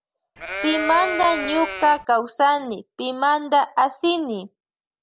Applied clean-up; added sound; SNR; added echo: none; Livestock, farm animals, working animals; 5 dB; none.